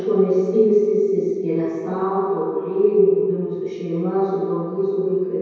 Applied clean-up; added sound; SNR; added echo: none; none; none; reverberation time 2.2 s.